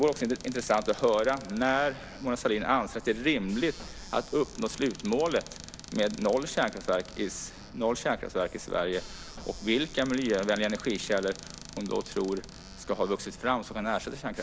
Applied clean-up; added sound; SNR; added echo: none; Squeak / Cupboard open or close + Truck; 15 dB; none.